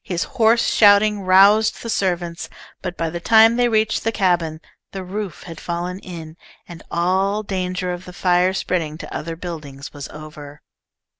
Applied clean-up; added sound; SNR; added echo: none; none; none; none.